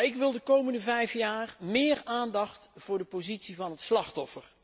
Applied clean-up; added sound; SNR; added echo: none; none; none; none.